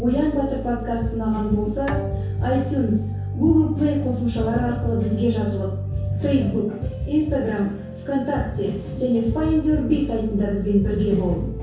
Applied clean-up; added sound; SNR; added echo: none; Bowed string instrument; 18 dB; reverberation time 0.6 s.